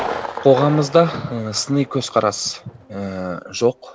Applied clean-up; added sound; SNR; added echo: none; Thunder; 12 dB; none.